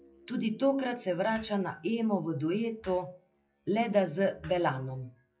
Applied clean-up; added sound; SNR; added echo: classical method WPE with log-MMSE.